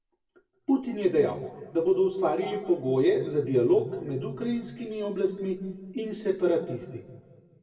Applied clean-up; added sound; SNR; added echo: none; none; none; reverberation time 1.3 s.